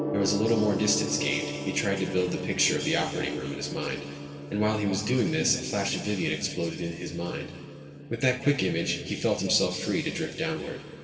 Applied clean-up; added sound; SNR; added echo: none; Gong; 9 dB; reverberation time 2.5 s.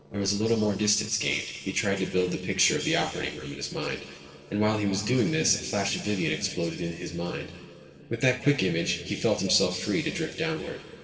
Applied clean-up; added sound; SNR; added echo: neural separator model SepFormer DNS4.